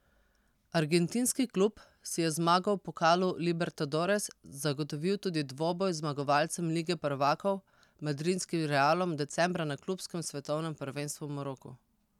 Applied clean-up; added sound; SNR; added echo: none; none; none; none.